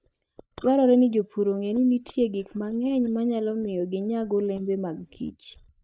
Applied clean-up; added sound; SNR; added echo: neural mask model DeepFilterNet 3.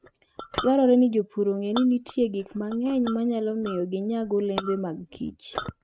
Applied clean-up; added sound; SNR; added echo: neural mask model RNNoise.